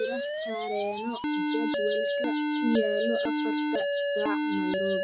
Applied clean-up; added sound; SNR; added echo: none; Alarm; -4 dB; none.